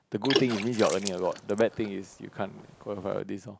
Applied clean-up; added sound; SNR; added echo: neural mask model Resemble Enhance denoiser.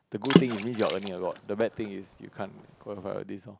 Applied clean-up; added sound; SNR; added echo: none; Water / Splash, splatter; -2 dB; none.